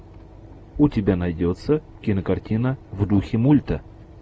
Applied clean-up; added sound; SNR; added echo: none; none; none; none.